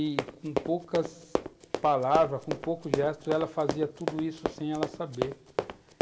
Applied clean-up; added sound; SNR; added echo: none; Run; 4 dB; reverberation time 2.1 s.